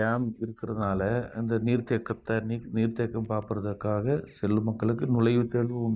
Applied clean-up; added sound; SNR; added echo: neural mask model DeepFilterNet 3.